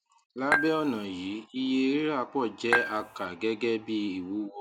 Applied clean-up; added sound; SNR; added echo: none; Dishes, pots, and pans / Chink, clink; -1 dB; none.